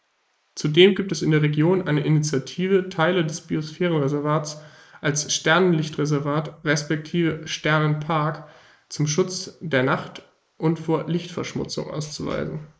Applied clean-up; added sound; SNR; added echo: neural mask model Resemble Enhance denoiser.